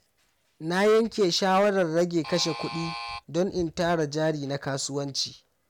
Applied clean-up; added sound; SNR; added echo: none; Alarm; 10 dB; none.